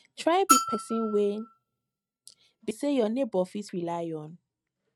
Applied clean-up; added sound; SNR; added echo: neural mask model RNNoise.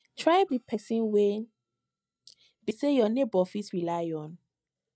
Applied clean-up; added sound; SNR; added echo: neural mask model DeepFilterNet 3.